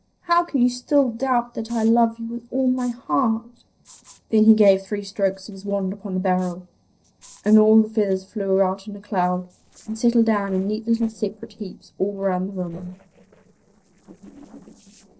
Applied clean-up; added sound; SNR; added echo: neural separator model SepFormer DNS4.